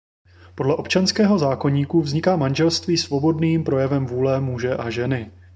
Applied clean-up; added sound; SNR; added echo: none; none; none; none.